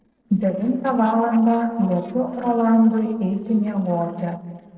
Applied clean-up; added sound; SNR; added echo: neural separator model SepFormer DNS4.